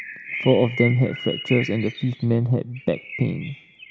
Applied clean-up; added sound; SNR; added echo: neural mask model RNNoise.